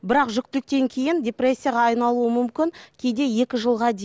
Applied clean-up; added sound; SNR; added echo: none; none; none; none.